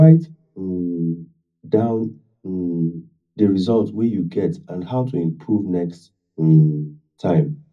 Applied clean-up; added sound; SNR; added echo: none; none; none; reverberation time 0.4 s.